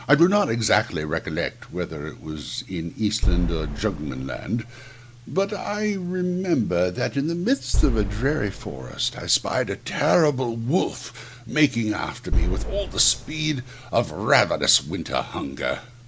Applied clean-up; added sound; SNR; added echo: none; Boom; 2 dB; none.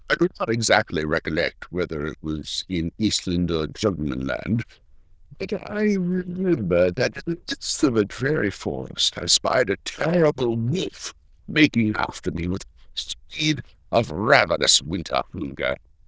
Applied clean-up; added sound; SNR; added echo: neural diffusion model UNIVERSE++.